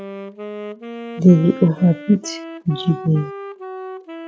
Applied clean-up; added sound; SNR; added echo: none; Wind instrument, woodwind instrument; 13 dB; none.